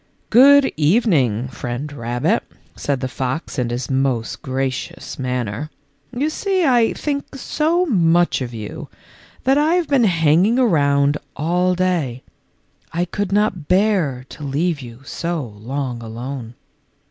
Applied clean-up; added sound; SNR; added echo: none; none; none; none.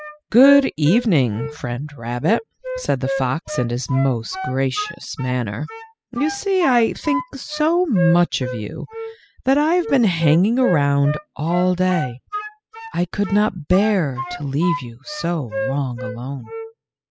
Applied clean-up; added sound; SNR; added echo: classical method spectral subtraction.